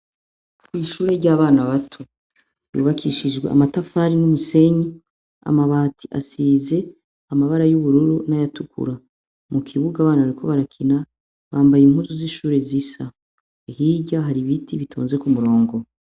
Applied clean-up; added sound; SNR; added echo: none; none; none; none.